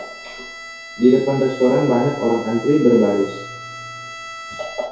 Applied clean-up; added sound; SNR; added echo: none; Bowed string instrument; 15 dB; reverberation time 2.3 s.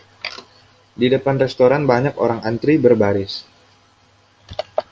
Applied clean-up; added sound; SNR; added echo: none; none; none; none.